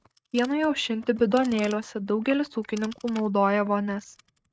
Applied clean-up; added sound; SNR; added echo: neural mask model RNNoise.